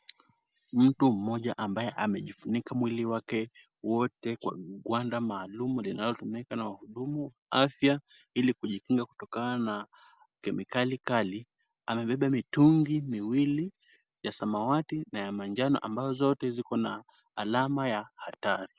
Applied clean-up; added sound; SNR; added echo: none; none; none; none.